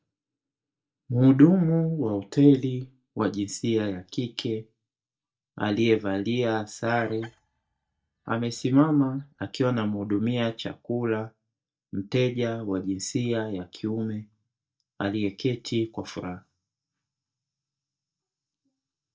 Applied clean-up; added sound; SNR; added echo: neural mask model DeepFilterNet 3.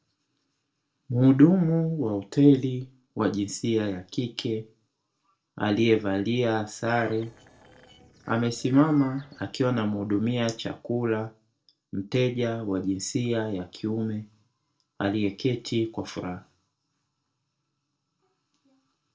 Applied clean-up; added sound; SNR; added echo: neural separator model SepFormer DNS4.